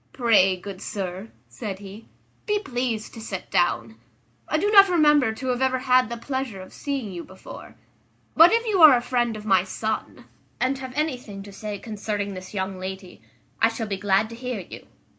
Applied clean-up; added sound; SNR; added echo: none; none; none; none.